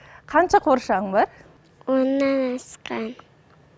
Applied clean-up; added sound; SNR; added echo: none; none; none; none.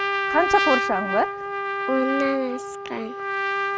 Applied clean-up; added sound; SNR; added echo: none; Trumpet; 0 dB; none.